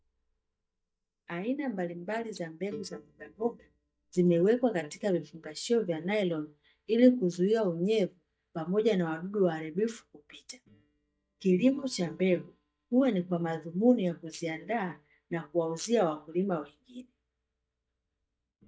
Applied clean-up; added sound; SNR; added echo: neural mask model DeepFilterNet 3.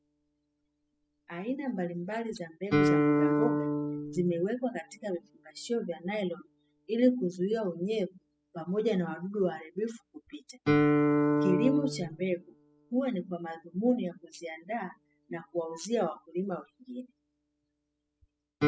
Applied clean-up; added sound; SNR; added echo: classical method spectral subtraction.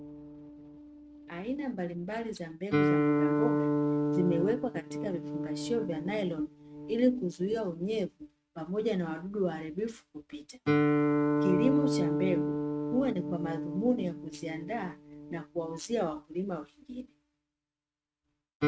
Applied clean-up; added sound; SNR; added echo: neural mask model RNNoise.